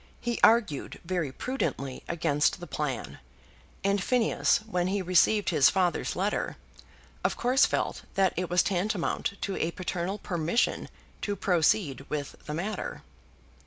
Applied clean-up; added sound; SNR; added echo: none; none; none; none.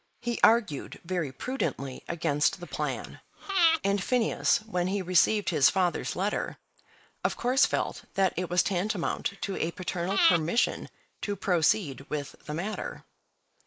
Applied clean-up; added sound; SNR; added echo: neural mask model Resemble Enhance denoiser.